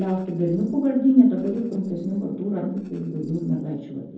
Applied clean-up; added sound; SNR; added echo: neural separator model SepFormer DNS4.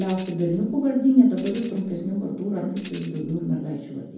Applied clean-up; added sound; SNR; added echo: none; Tambourine; 6 dB; reverberation time 0.9 s.